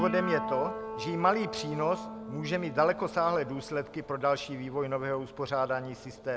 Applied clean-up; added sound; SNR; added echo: none; Piano; 9 dB; none.